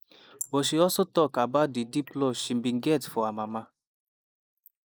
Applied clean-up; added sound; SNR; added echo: neural mask model Resemble Enhance denoiser.